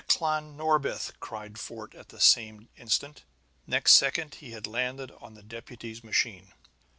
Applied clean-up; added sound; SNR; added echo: none; none; none; none.